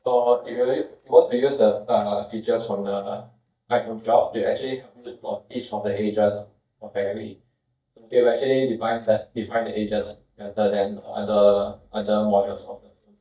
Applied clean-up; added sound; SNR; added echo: neural mask model DeepFilterNet 3.